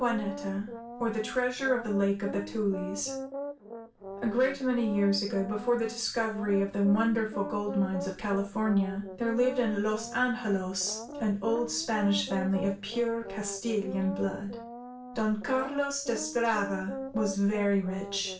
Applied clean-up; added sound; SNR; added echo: none; Brass instrument; 11 dB; reverberation time 0.3 s.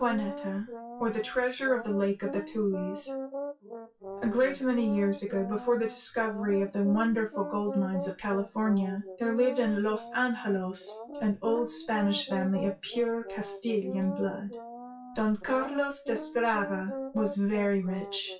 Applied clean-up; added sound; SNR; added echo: classical method WPE with log-MMSE.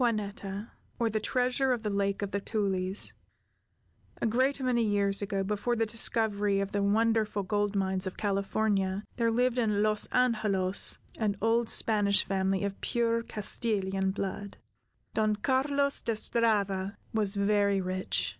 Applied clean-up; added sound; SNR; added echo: none; none; none; none.